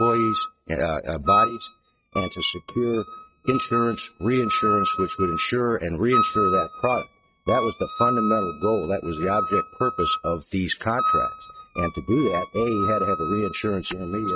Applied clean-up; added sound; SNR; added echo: neural mask model RNNoise.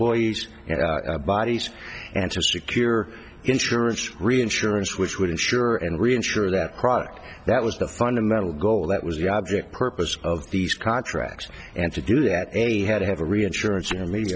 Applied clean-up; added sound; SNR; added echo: none; none; none; none.